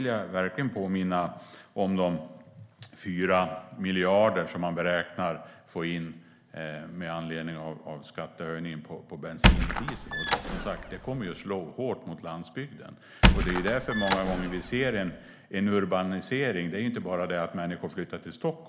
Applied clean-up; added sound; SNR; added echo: none; Squeak; -4 dB; none.